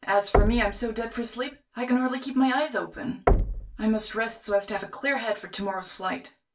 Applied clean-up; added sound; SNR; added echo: none; Knock; 2 dB; reverberation time 0.2 s.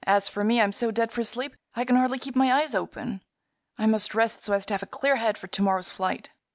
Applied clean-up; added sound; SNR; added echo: none; none; none; none.